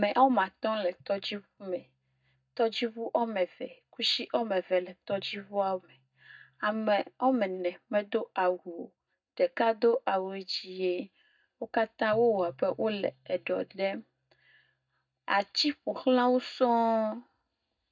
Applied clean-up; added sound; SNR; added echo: neural mask model DeepFilterNet 3.